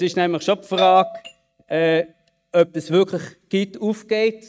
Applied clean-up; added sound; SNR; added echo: neural mask model RNNoise.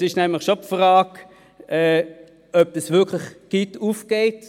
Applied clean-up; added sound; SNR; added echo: none; none; none; none.